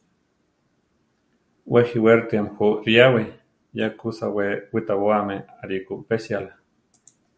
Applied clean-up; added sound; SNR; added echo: none; none; none; none.